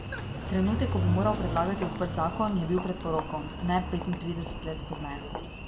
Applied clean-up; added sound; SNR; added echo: none; Engine; 3 dB; reverberation time 0.7 s.